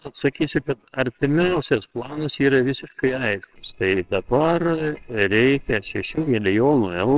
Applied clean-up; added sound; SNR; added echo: neural separator model SepFormer WHAMR!.